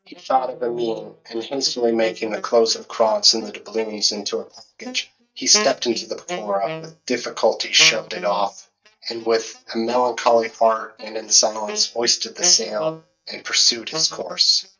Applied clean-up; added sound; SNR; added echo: neural mask model DeepFilterNet 3.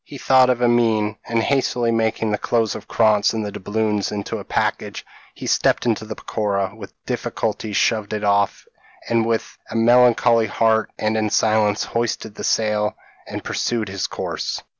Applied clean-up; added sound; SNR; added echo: none; none; none; none.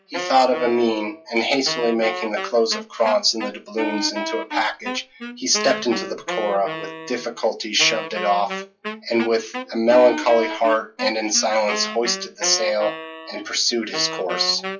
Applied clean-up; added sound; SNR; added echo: classical method WPE with log-MMSE.